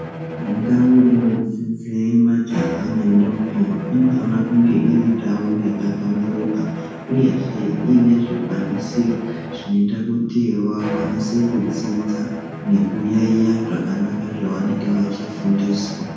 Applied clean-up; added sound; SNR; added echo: none; Bowed string instrument; 12 dB; reverberation time 1.1 s.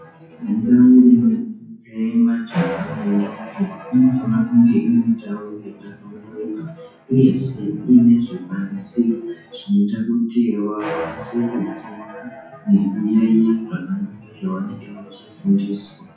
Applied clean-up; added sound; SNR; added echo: classical method WPE with log-MMSE.